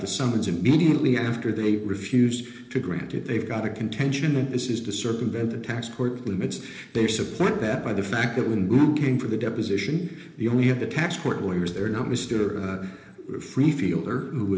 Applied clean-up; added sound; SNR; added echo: neural separator model SepFormer DNS4.